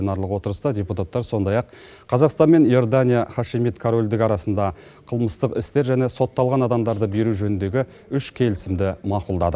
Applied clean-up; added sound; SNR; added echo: none; none; none; none.